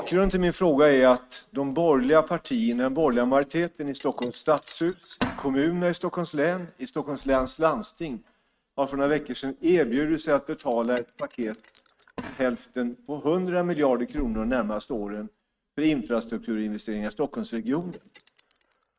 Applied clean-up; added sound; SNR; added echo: neural mask model RNNoise.